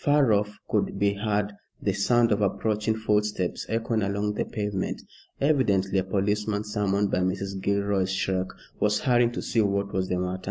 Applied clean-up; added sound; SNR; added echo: none; none; none; none.